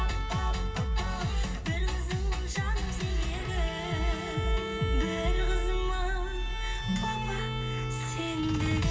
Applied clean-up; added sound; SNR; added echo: none; Bowed string instrument; 11 dB; reverberation time 2.7 s.